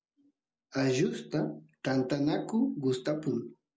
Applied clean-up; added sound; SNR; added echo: none; none; none; none.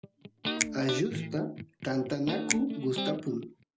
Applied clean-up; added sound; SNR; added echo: none; Electric guitar + Finger snapping; 4 dB; none.